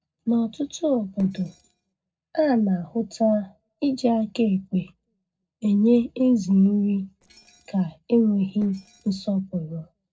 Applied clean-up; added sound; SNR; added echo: neural separator model SepFormer DNS4.